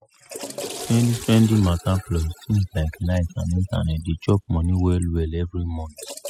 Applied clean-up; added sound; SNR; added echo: classical method spectral subtraction.